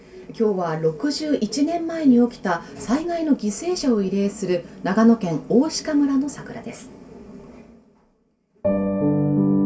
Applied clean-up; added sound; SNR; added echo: none; none; none; reverberation time 0.2 s.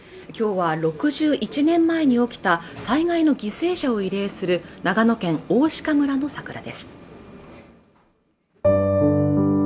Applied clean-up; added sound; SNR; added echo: none; none; none; none.